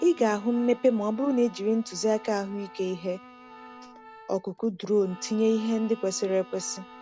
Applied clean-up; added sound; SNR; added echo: none; Organ + Bowed string instrument; 20 dB; none.